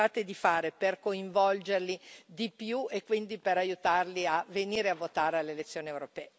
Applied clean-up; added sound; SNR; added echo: none; none; none; none.